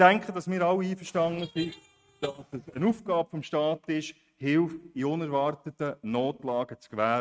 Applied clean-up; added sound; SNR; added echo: neural mask model RNNoise.